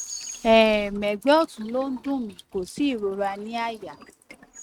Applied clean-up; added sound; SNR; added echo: neural mask model RNNoise.